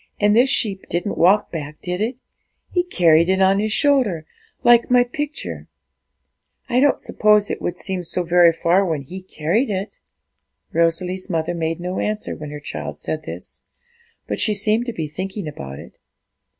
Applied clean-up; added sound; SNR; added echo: none; none; none; none.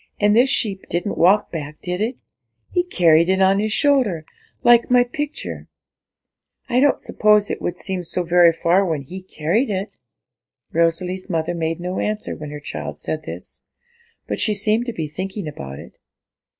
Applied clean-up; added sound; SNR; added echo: neural mask model Resemble Enhance denoiser.